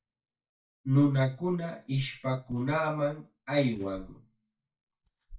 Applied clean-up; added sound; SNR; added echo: neural mask model DeepFilterNet 3.